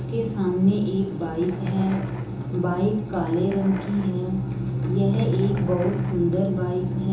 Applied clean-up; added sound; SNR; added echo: none; Wild animals; 19 dB; reverberation time 1.2 s.